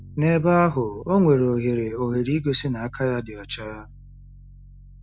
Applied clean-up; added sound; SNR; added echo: none; Piano; 20 dB; none.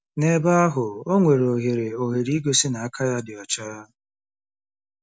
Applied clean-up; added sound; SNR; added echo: none; none; none; none.